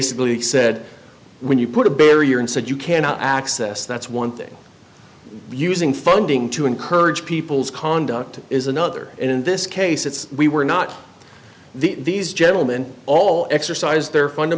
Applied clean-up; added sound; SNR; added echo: none; none; none; none.